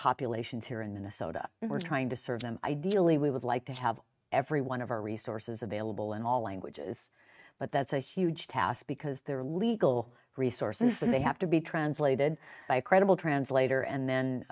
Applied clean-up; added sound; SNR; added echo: neural mask model RNNoise.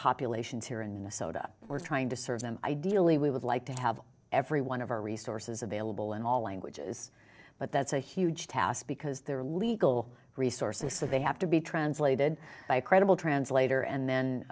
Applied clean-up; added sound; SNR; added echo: neural separator model SepFormer DNS4.